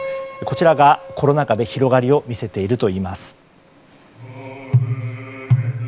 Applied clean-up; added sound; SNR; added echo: none; Piano; 17 dB; none.